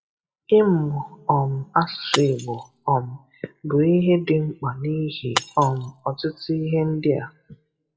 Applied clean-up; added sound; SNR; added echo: classical method WPE with log-MMSE.